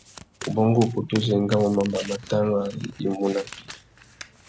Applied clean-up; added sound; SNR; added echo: none; Domestic sounds, home sounds; 17 dB; none.